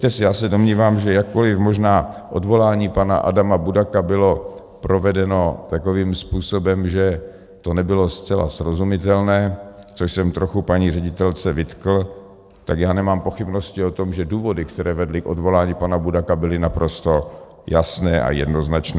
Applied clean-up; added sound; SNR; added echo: none; none; none; none.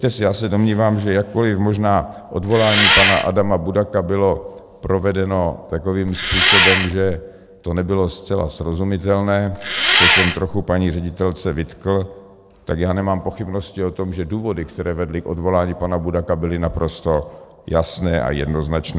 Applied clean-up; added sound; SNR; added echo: none; Engine; -3 dB; none.